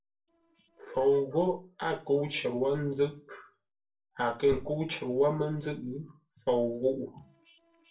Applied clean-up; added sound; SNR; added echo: neural separator model SepFormer DNS4.